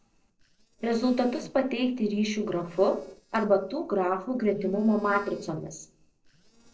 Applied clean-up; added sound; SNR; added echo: neural separator model SepFormer DNS4.